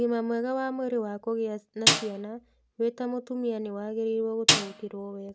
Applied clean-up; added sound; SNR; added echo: none; Snare drum; -4 dB; none.